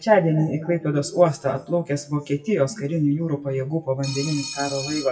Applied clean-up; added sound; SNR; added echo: classical method WPE with log-MMSE.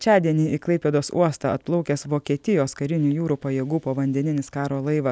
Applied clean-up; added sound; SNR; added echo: none; none; none; none.